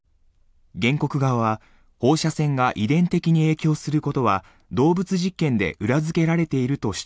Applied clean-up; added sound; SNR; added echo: none; none; none; none.